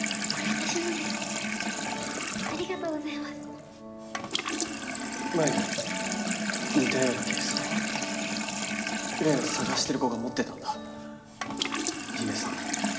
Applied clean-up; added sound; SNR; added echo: none; Sink (filling or washing) / Water tap, faucet; -1 dB; reverberation time 2.6 s.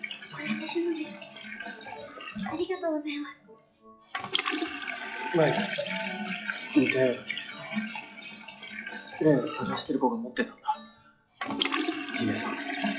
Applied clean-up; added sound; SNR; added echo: classical method WPE with log-MMSE.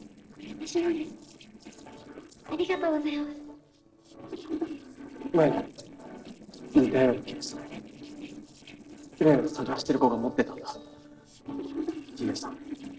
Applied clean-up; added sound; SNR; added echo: neural separator model SepFormer DNS4.